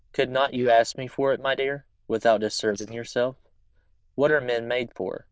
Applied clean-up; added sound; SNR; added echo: neural diffusion model UNIVERSE++.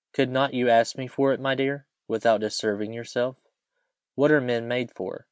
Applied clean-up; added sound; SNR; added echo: none; none; none; none.